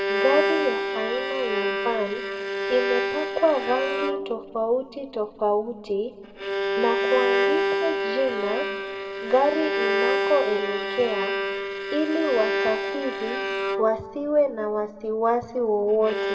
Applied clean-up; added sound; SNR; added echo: none; Bowed string instrument; 1 dB; reverberation time 1.3 s.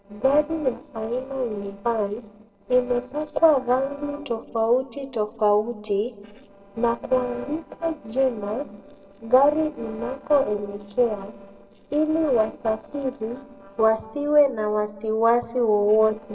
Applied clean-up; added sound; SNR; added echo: neural separator model SepFormer DNS4.